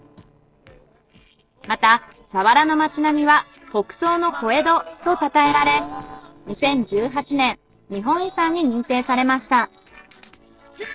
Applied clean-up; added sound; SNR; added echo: neural separator model SepFormer DNS4.